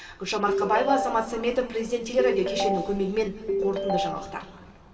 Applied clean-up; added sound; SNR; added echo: none; Ringtone; 2 dB; reverberation time 2.5 s.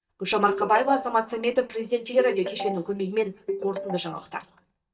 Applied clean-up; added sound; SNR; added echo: neural mask model DeepFilterNet 3.